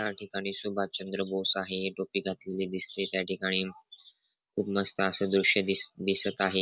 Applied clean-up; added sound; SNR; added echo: none; none; none; none.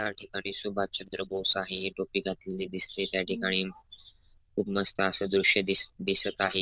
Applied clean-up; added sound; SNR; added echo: neural diffusion model UNIVERSE++.